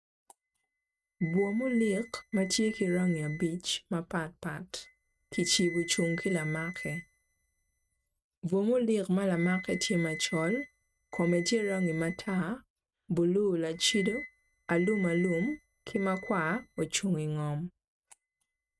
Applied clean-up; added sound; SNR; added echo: neural mask model RNNoise.